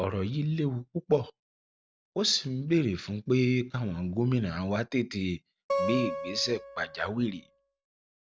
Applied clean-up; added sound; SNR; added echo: none; Acoustic guitar; 5 dB; none.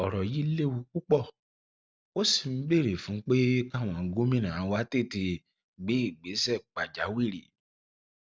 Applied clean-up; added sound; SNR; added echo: none; none; none; none.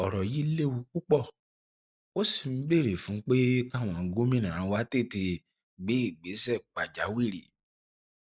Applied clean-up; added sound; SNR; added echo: neural mask model Resemble Enhance denoiser.